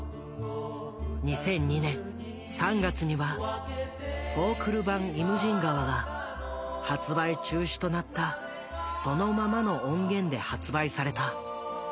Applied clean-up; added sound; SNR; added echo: none; none; none; none.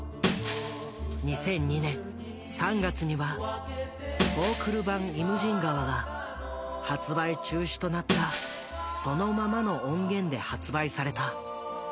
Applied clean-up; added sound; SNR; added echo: none; Shatter; 8 dB; none.